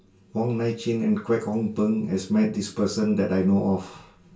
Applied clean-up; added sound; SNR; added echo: none; none; none; reverberation time 0.2 s.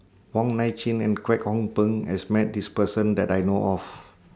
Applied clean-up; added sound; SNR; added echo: none; none; none; none.